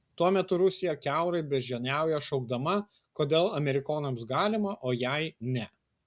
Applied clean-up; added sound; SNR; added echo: none; none; none; none.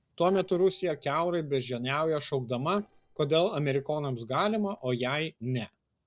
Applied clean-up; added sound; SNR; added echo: neural separator model SepFormer DNS4.